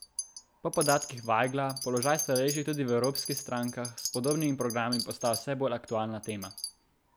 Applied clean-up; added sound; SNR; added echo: none; Wind chime; 9 dB; none.